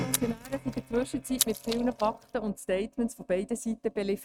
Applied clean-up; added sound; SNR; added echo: neural mask model RNNoise.